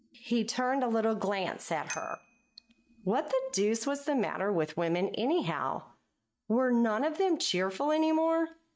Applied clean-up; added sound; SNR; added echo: neural mask model RNNoise.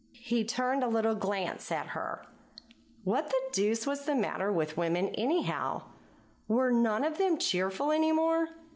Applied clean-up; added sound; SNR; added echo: none; none; none; none.